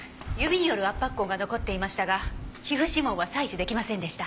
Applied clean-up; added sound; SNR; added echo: none; Breathing; 10 dB; none.